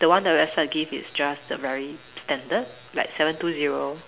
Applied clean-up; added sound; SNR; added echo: none; none; none; none.